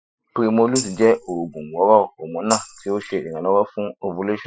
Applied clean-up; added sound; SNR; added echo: classical method Wiener filter.